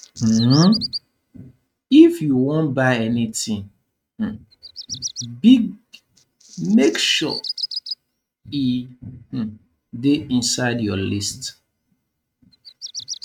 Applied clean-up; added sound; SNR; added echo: neural mask model RNNoise.